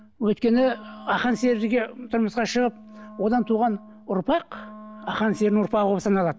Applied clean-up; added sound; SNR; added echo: none; Wind instrument, woodwind instrument; 20 dB; none.